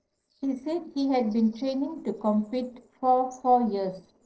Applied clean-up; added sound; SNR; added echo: neural separator model SepFormer DNS4.